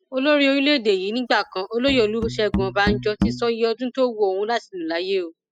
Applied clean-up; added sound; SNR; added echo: classical method spectral subtraction.